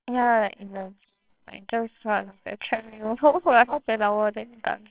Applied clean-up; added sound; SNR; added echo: neural separator model SepFormer WHAMR!.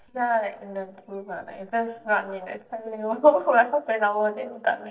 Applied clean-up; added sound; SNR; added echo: neural mask model DeepFilterNet 3.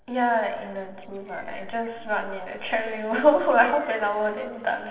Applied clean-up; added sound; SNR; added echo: neural separator model SepFormer DNS4.